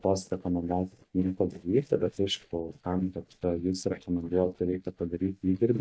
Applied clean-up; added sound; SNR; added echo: neural mask model DeepFilterNet 3.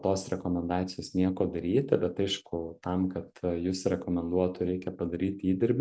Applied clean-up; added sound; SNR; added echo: none; none; none; none.